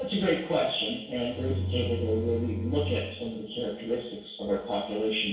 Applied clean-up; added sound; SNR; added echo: none; Bowed string instrument; 3 dB; reverberation time 0.6 s.